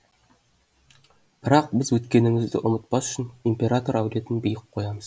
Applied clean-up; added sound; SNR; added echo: none; none; none; none.